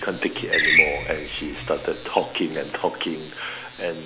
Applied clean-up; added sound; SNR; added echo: none; Screech; -4 dB; none.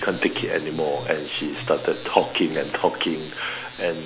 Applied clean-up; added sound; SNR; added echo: none; none; none; none.